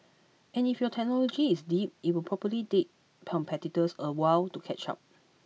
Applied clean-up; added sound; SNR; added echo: none; none; none; none.